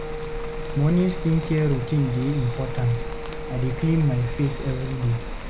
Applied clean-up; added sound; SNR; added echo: none; Wind instrument, woodwind instrument + Rain; 6 dB; none.